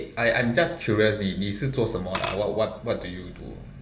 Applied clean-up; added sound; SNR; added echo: none; Glass / Liquid; 12 dB; reverberation time 1.3 s.